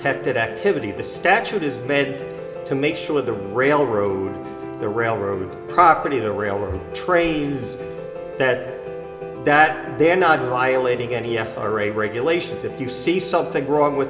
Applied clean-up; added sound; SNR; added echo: none; Piano; 11 dB; reverberation time 2.6 s.